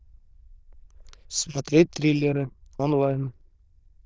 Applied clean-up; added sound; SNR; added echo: neural diffusion model UNIVERSE++.